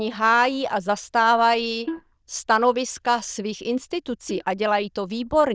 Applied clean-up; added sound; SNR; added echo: neural diffusion model UNIVERSE++.